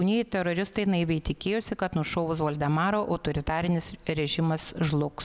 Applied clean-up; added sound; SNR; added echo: none; none; none; none.